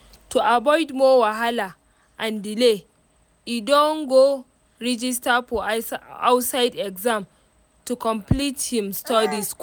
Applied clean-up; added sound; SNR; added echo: none; none; none; none.